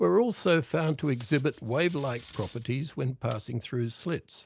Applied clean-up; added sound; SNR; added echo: none; Packing tape, duct tape; 18 dB; none.